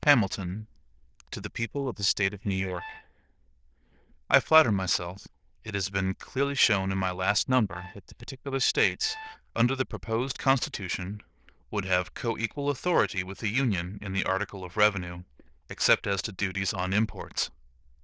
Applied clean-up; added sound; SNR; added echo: neural diffusion model UNIVERSE++.